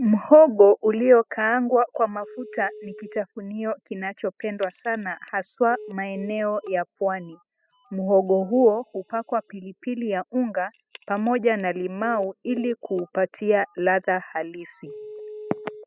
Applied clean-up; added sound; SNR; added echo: classical method spectral subtraction.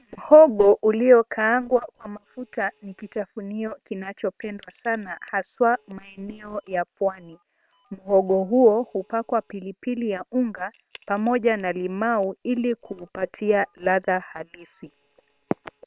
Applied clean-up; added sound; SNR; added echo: neural separator model SepFormer WHAM!.